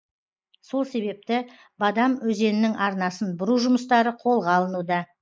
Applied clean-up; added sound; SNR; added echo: neural mask model Resemble Enhance denoiser.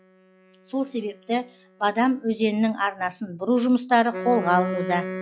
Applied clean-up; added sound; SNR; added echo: classical method log-MMSE.